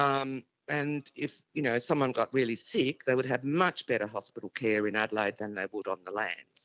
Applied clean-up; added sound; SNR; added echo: none; none; none; none.